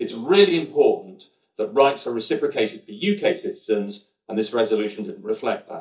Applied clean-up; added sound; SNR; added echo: neural mask model DeepFilterNet 3.